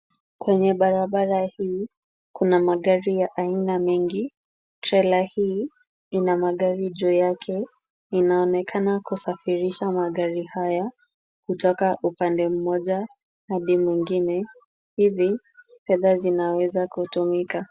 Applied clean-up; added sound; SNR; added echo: none; none; none; none.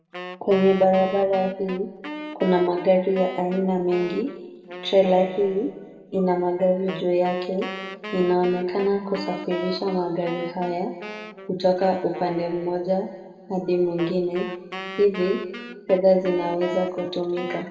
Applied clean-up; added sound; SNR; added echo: none; Wind instrument, woodwind instrument; 14 dB; reverberation time 1.7 s.